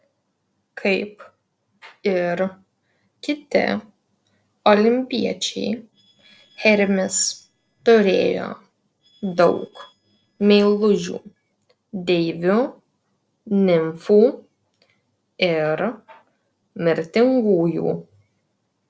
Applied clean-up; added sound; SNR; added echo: neural separator model SepFormer DNS4.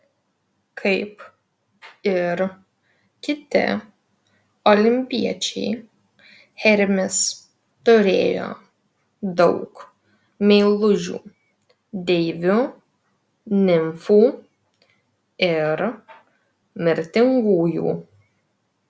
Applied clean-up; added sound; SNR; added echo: none; none; none; none.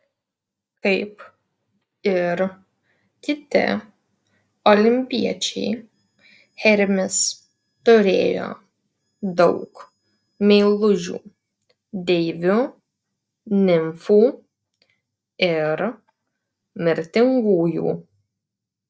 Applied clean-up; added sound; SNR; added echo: neural mask model DeepFilterNet 3.